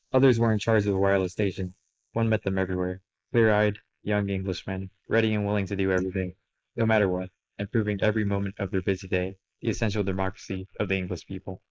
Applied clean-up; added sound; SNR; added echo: neural mask model Resemble Enhance denoiser.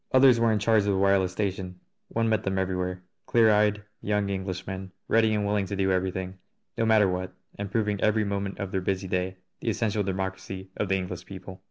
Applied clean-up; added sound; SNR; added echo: none; none; none; none.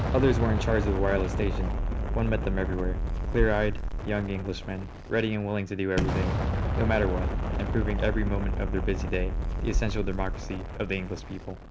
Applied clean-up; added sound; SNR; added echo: none; Explosion; -1 dB; none.